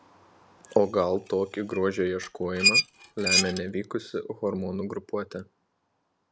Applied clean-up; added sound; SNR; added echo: none; Squeak; -1 dB; none.